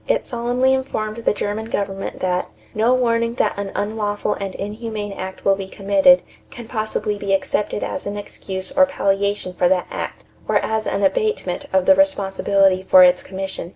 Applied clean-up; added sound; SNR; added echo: none; none; none; none.